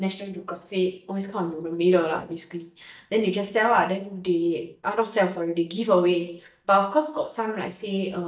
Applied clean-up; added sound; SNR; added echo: neural mask model DeepFilterNet 3.